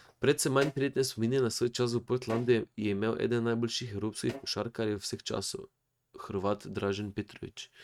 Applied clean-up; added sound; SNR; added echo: neural mask model RNNoise.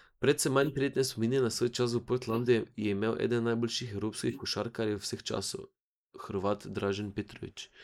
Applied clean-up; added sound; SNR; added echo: neural mask model Resemble Enhance denoiser.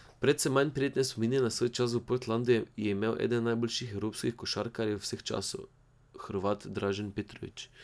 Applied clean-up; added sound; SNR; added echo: none; none; none; none.